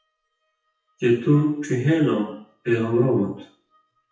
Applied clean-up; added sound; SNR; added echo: classical method WPE with log-MMSE.